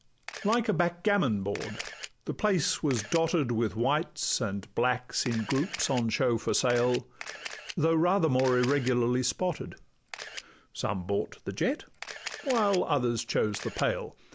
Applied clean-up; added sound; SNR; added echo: none; Camera; 16 dB; none.